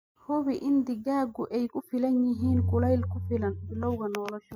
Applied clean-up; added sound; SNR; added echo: classical method spectral subtraction.